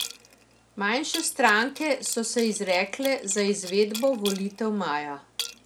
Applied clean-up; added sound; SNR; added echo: none; Liquid; 13 dB; none.